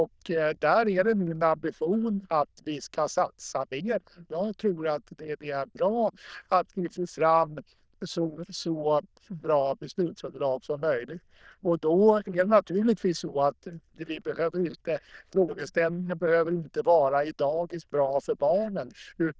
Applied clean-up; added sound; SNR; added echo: neural diffusion model UNIVERSE++.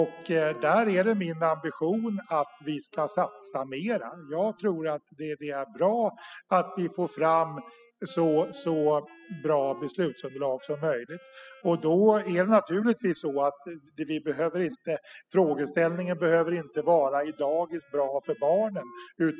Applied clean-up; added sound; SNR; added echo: classical method spectral subtraction.